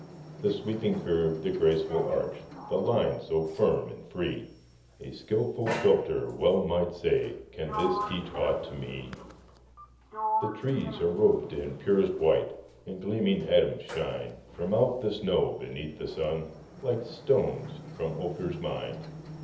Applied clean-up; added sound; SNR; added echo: none; Sliding door; 12 dB; reverberation time 0.7 s.